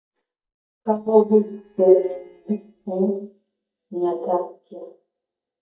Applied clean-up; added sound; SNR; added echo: neural mask model DeepFilterNet 3.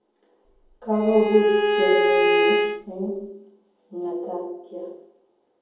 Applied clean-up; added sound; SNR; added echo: none; Bowed string instrument; -4 dB; reverberation time 0.7 s.